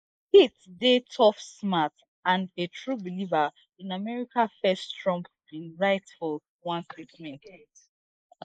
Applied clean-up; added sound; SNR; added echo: neural mask model Resemble Enhance denoiser.